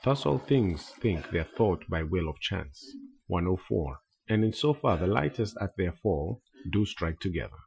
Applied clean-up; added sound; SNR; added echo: classical method Wiener filter.